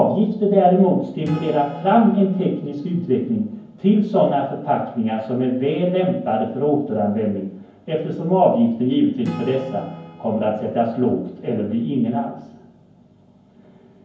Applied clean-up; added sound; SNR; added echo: none; Acoustic guitar / Strum; 19 dB; reverberation time 0.9 s.